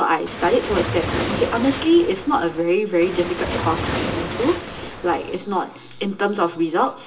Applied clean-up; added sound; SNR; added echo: none; Waves, surf; 6 dB; reverberation time 0.2 s.